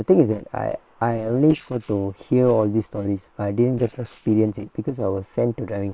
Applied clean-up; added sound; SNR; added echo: neural separator model SepFormer WHAM!.